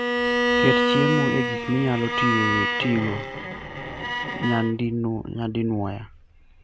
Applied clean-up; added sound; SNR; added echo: none; Bowed string instrument; 0 dB; none.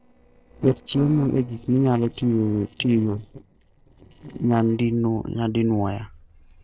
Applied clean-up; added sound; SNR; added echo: neural separator model SepFormer DNS4.